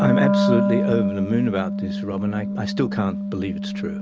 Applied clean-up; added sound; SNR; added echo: none; Wind instrument, woodwind instrument; -2 dB; none.